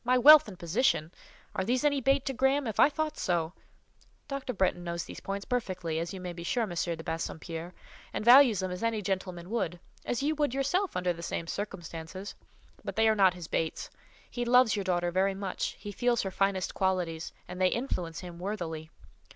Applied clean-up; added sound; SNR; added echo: none; none; none; none.